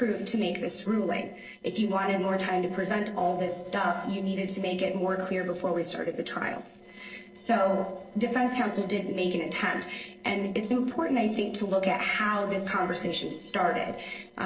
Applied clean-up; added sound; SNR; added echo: neural separator model SepFormer DNS4.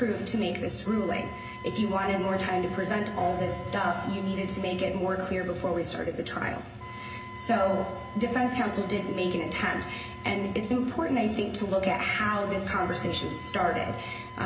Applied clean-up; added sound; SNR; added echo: none; Wind instrument, woodwind instrument; 17 dB; reverberation time 0.4 s.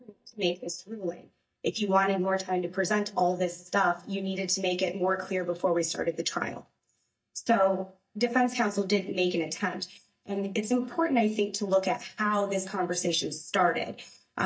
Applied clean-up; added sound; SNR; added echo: neural mask model DeepFilterNet 3.